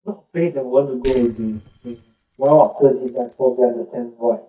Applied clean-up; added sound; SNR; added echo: neural mask model DeepFilterNet 3.